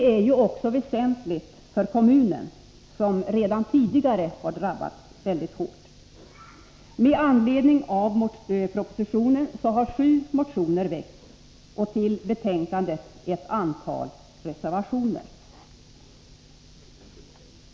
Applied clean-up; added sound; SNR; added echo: none; none; none; none.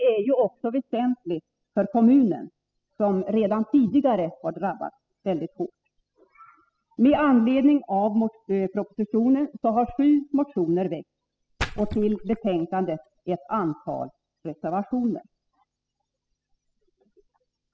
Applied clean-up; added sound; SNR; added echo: classical method spectral subtraction.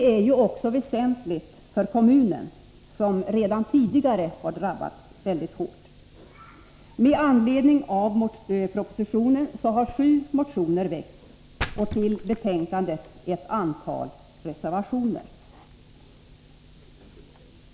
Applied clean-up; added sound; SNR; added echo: none; Splash, splatter; 13 dB; none.